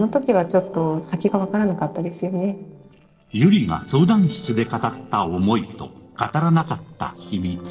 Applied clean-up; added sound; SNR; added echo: neural separator model SepFormer DNS4.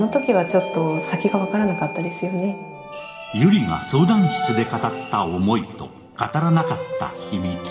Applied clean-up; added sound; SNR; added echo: none; Doorbell; 18 dB; reverberation time 1.4 s.